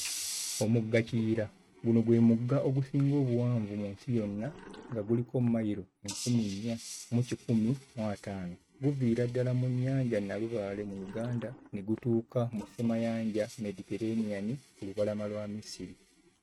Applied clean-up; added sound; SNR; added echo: neural mask model RNNoise.